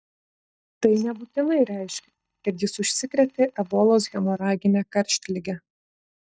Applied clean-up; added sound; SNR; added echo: neural mask model DeepFilterNet 3.